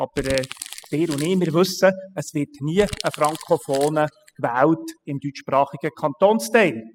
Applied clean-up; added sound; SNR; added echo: classical method spectral subtraction.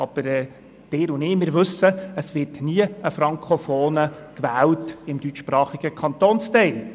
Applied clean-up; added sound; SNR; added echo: none; none; none; none.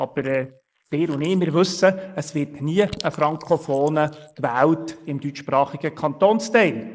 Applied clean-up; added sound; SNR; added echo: neural mask model Resemble Enhance denoiser.